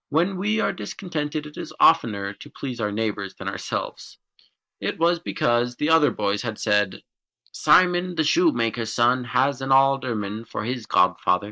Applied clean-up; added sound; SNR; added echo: neural mask model Resemble Enhance denoiser.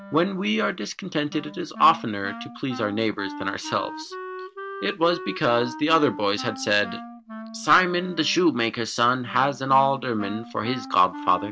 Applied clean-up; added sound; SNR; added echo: none; Wind instrument, woodwind instrument; 14 dB; none.